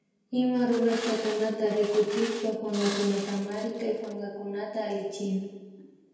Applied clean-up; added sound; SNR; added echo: none; Glass; 11 dB; reverberation time 1.1 s.